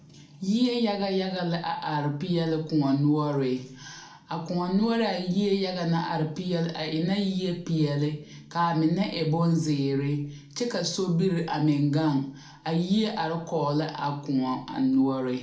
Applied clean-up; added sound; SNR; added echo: none; none; none; reverberation time 0.4 s.